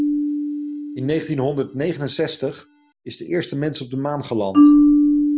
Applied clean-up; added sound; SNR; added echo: none; Marimba, xylophone; -5 dB; none.